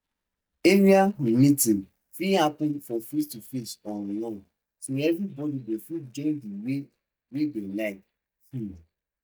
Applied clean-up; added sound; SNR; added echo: neural mask model DeepFilterNet 3.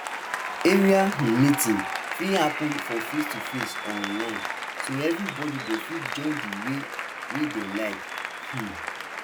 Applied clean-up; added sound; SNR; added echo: none; Applause; 5 dB; none.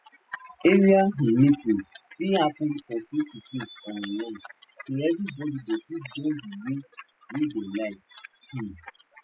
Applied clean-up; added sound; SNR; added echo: classical method spectral subtraction.